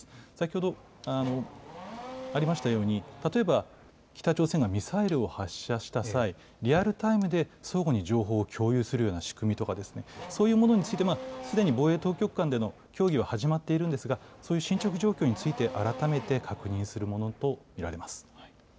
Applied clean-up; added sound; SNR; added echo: none; Race car, auto racing / Accelerating, revving, vroom; 15 dB; none.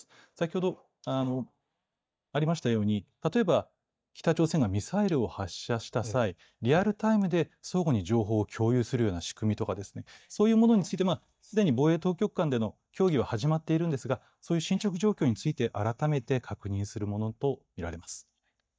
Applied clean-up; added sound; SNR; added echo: neural mask model DeepFilterNet 3.